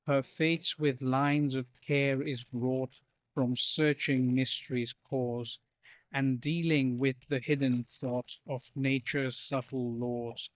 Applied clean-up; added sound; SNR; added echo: neural mask model DeepFilterNet 3.